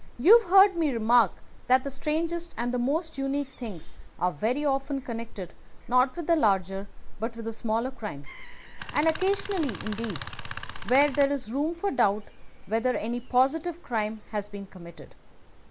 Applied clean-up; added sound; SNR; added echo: none; Gull, seagull / Fowl + Tools; 9 dB; none.